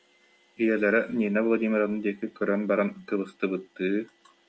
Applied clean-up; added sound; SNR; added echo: none; none; none; none.